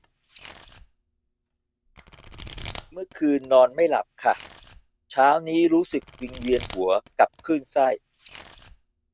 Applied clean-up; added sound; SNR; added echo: none; Domestic sounds, home sounds; 20 dB; none.